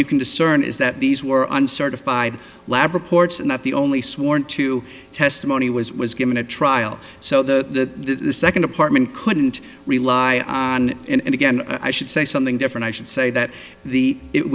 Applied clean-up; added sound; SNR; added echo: none; none; none; none.